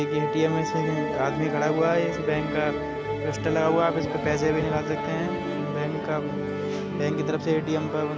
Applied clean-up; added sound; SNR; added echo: none; Musical instrument; 2 dB; none.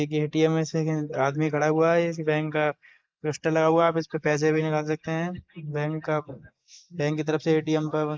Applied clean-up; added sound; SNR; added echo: neural mask model Resemble Enhance denoiser.